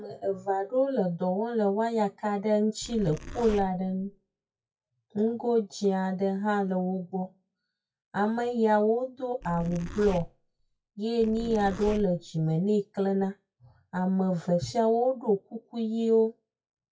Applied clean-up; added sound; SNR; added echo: classical method WPE with log-MMSE.